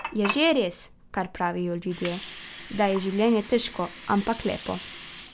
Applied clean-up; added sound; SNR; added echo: none; Water; 13 dB; none.